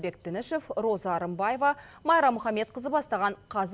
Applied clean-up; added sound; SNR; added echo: none; none; none; none.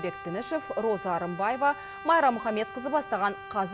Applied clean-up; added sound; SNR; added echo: none; Brass instrument; 13 dB; none.